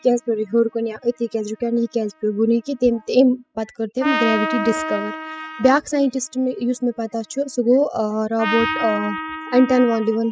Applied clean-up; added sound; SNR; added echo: classical method spectral subtraction.